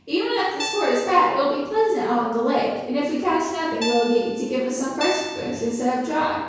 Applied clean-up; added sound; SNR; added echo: none; Guitar; 11 dB; reverberation time 1.0 s.